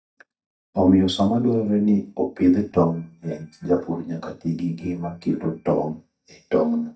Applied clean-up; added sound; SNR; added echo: neural mask model DeepFilterNet 3.